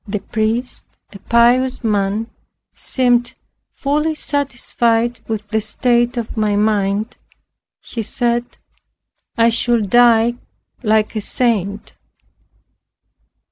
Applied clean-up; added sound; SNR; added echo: none; none; none; none.